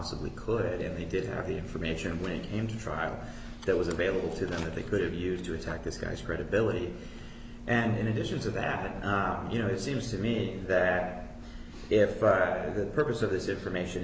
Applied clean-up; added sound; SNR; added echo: none; none; none; none.